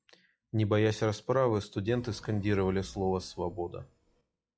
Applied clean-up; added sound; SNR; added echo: classical method log-MMSE.